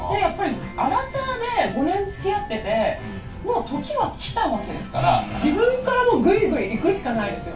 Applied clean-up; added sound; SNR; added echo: none; Fire; 18 dB; reverberation time 0.2 s.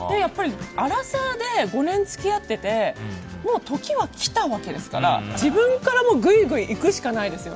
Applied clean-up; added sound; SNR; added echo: none; none; none; none.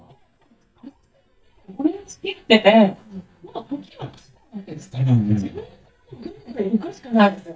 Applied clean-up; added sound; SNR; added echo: neural mask model DeepFilterNet 3.